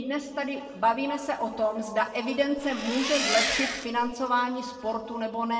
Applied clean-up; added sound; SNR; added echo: none; Engine; 2 dB; reverberation time 1.8 s.